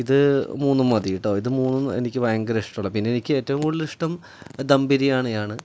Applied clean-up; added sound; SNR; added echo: none; none; none; none.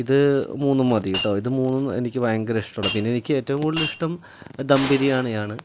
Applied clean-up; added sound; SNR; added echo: none; Shatter; 12 dB; none.